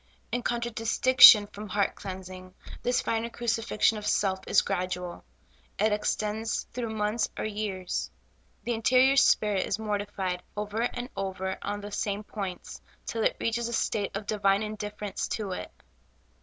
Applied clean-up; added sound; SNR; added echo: none; none; none; none.